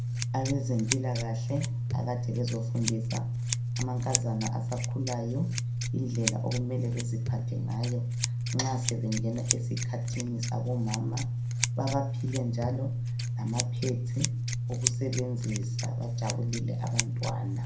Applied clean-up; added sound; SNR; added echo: none; Scissors; -5 dB; reverberation time 0.4 s.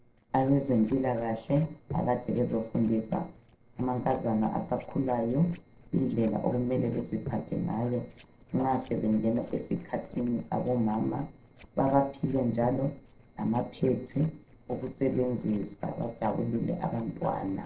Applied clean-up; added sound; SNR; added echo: neural separator model SepFormer DNS4.